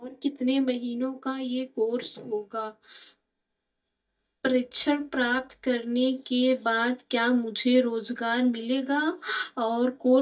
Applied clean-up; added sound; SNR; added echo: neural mask model DeepFilterNet 3.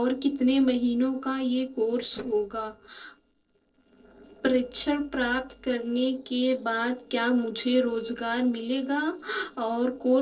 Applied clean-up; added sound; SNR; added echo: neural separator model SepFormer DNS4.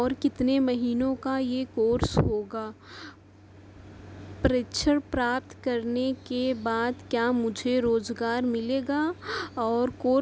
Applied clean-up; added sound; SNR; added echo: none; none; none; none.